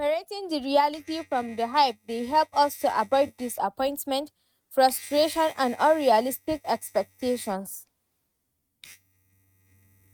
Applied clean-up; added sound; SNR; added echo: neural mask model RNNoise.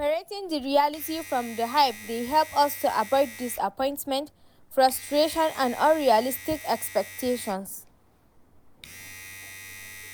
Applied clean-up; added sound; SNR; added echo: none; Domestic sounds, home sounds; 17 dB; none.